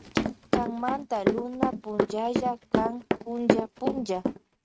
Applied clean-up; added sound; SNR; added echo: neural mask model RNNoise.